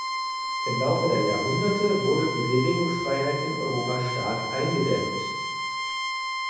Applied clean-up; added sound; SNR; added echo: none; Bowed string instrument; 3 dB; reverberation time 1.1 s.